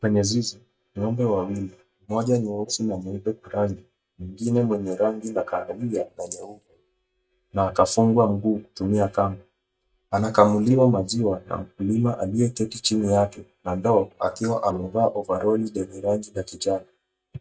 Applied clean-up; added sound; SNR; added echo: neural mask model DeepFilterNet 3.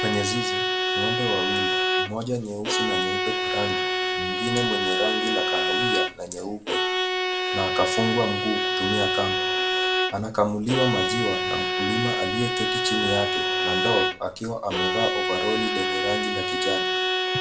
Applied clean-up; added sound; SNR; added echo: none; Bowed string instrument; -4 dB; reverberation time 0.4 s.